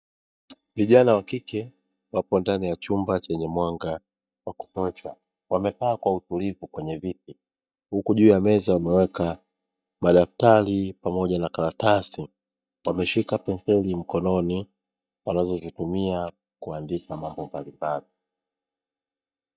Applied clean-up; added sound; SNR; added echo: neural mask model DeepFilterNet 3.